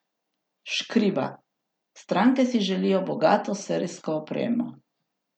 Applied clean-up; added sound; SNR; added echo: none; none; none; none.